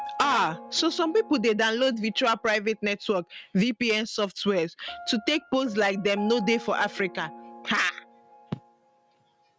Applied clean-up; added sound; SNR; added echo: none; Piano; 17 dB; none.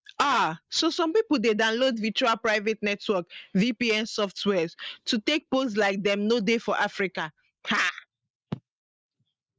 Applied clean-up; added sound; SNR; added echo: neural mask model Resemble Enhance denoiser.